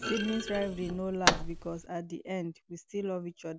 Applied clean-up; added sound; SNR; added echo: none; Thump, thud; 1 dB; none.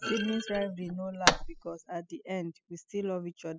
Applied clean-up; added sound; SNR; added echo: classical method spectral subtraction.